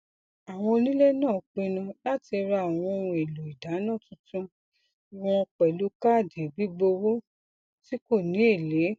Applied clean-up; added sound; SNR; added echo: none; none; none; none.